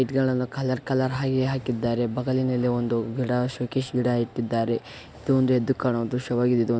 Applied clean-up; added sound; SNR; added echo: none; none; none; none.